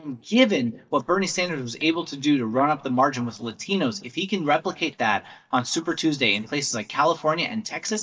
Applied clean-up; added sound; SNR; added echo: neural mask model DeepFilterNet 3.